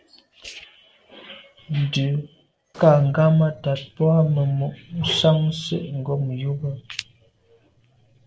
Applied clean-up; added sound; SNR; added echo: neural separator model SepFormer DNS4.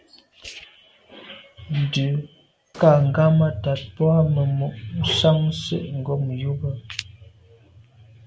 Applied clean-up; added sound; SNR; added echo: none; Explosion; 17 dB; none.